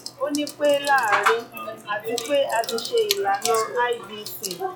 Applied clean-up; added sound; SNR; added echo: classical method log-MMSE.